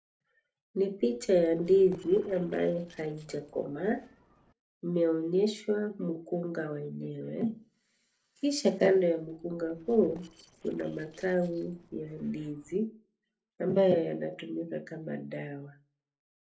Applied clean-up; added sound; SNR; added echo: neural separator model SepFormer DNS4.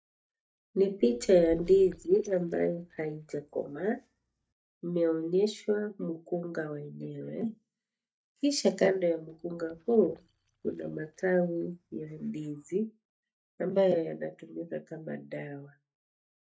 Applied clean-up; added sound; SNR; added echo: neural mask model DeepFilterNet 3.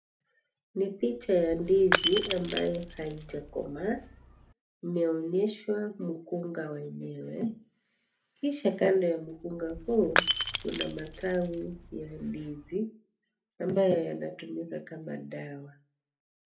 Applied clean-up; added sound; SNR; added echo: none; Shatter / Crushing; 2 dB; reverberation time 0.3 s.